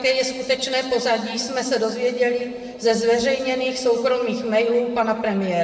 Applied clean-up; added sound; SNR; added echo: none; none; none; reverberation time 1.6 s.